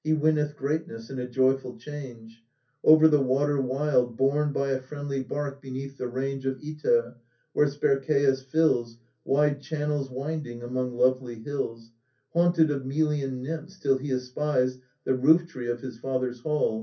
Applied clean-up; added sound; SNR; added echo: none; none; none; reverberation time 0.3 s.